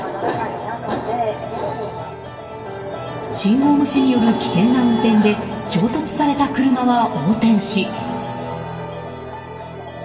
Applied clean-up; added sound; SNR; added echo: none; none; none; reverberation time 2.2 s.